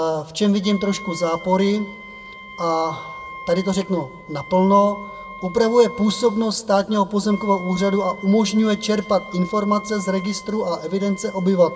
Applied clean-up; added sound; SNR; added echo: none; Wind instrument, woodwind instrument; 17 dB; reverberation time 1.2 s.